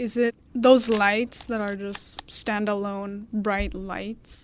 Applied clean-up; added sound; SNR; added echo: none; Camera; 20 dB; none.